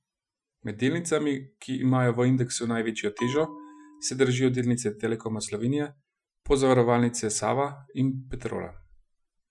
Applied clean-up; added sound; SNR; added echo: classical method Wiener filter.